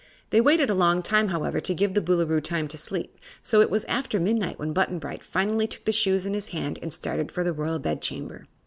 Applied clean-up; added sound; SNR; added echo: none; none; none; none.